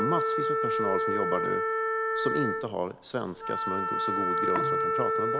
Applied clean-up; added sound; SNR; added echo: none; Wind instrument, woodwind instrument; -5 dB; none.